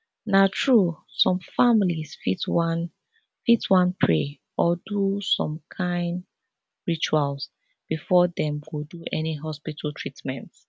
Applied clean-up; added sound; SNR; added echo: none; none; none; none.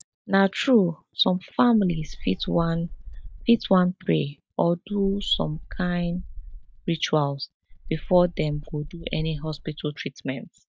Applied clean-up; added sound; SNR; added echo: neural mask model DeepFilterNet 3.